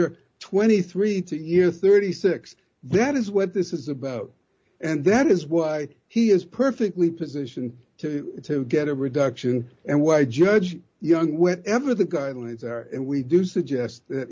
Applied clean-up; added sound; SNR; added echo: none; none; none; none.